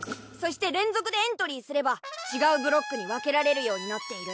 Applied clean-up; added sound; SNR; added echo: none; none; none; none.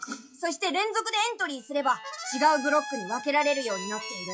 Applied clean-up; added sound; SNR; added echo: classical method WPE with log-MMSE.